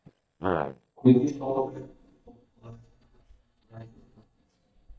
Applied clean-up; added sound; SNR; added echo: neural mask model DeepFilterNet 3.